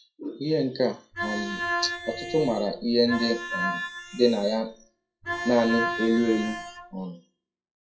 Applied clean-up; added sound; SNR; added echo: classical method WPE with log-MMSE.